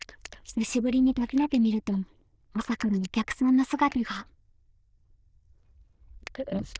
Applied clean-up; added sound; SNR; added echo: neural diffusion model UNIVERSE++.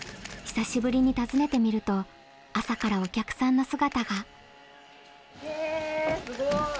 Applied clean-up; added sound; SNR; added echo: none; Sliding door + Camera; 16 dB; none.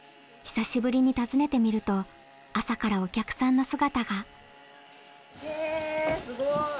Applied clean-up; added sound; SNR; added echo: none; none; none; none.